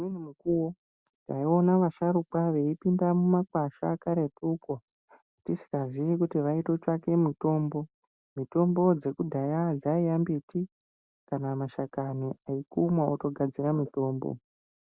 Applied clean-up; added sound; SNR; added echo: none; none; none; none.